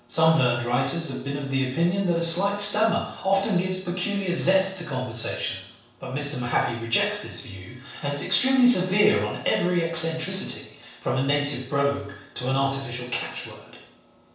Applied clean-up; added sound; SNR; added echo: none; none; none; reverberation time 0.7 s.